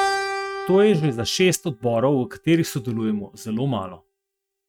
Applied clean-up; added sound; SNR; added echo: neural mask model RNNoise.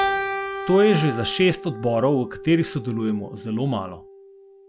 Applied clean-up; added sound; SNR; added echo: none; Keyboard (musical); 8 dB; none.